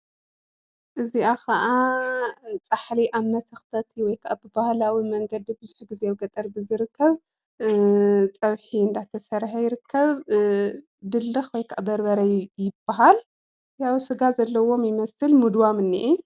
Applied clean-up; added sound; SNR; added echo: none; none; none; none.